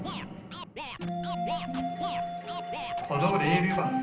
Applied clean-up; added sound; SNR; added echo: none; Scratching (performance technique); 11 dB; reverberation time 0.6 s.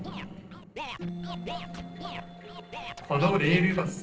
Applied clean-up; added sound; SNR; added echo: neural separator model SepFormer DNS4.